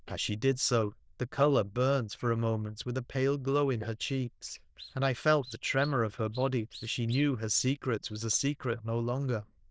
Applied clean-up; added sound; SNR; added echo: neural diffusion model UNIVERSE++.